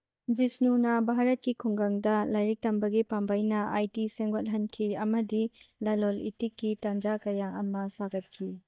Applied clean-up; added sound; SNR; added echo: neural mask model DeepFilterNet 3.